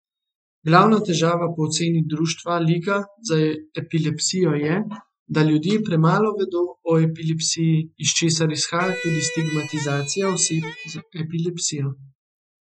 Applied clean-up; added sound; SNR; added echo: classical method Wiener filter.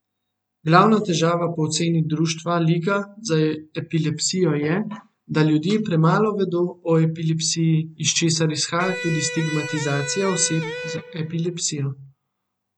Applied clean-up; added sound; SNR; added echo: none; Electric guitar; 10 dB; none.